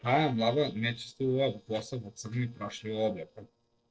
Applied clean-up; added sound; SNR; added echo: neural separator model SepFormer DNS4.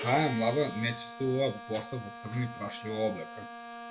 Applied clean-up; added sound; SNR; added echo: none; Bowed string instrument; 11 dB; none.